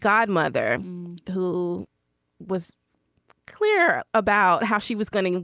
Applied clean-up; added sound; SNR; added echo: none; none; none; none.